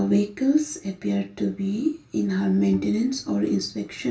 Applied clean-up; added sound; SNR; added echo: none; Bowed string instrument; 16 dB; reverberation time 0.3 s.